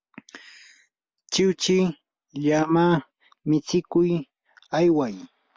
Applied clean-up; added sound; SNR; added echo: none; none; none; none.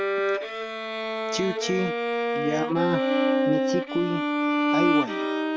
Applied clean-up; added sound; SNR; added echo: none; Bowed string instrument; -5 dB; none.